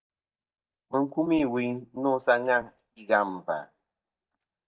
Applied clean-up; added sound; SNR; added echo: neural mask model DeepFilterNet 3.